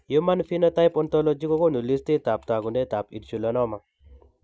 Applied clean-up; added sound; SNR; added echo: none; none; none; none.